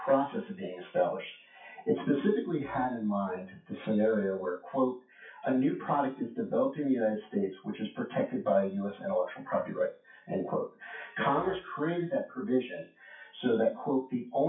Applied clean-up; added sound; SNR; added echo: classical method WPE with log-MMSE.